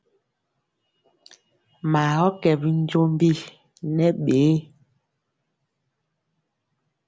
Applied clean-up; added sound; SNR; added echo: none; none; none; none.